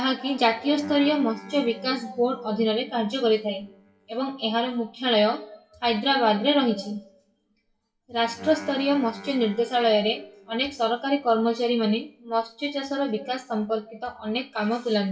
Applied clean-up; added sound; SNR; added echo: classical method WPE with log-MMSE.